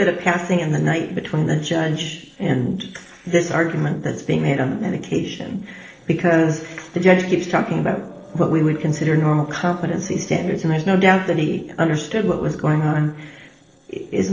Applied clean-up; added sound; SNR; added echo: neural separator model SepFormer DNS4.